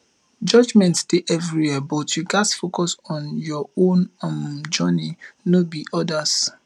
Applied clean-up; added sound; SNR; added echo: none; none; none; none.